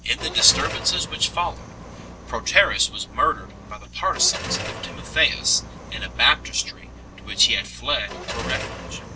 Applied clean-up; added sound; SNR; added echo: none; Car; 11 dB; none.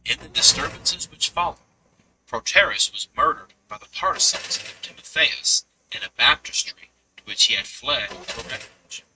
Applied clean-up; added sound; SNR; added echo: neural mask model RNNoise.